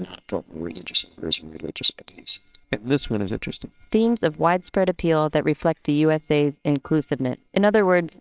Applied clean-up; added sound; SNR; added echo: neural separator model SepFormer WHAMR!.